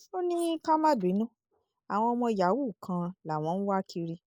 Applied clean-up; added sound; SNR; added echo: neural mask model Resemble Enhance denoiser.